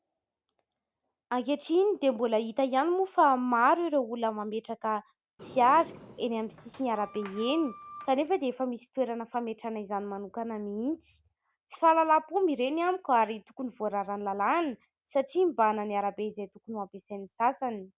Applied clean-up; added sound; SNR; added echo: none; Sliding door; 17 dB; none.